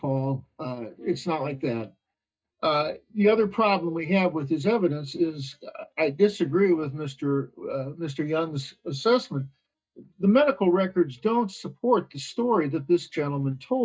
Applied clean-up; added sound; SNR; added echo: neural mask model DeepFilterNet 3.